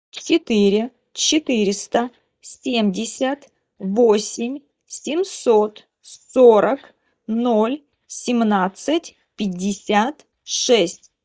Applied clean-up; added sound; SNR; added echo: neural mask model DeepFilterNet 3.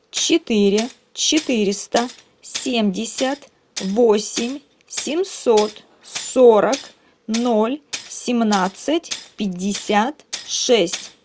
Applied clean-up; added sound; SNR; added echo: none; Tools; 15 dB; none.